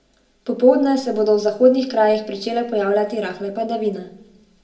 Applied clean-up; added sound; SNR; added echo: none; none; none; reverberation time 0.2 s.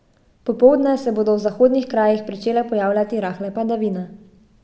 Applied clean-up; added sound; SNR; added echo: none; none; none; none.